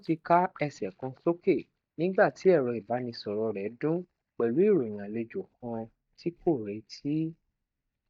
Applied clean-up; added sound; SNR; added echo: neural mask model DeepFilterNet 3.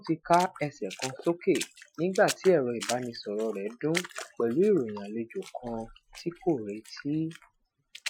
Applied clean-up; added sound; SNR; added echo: classical method Wiener filter.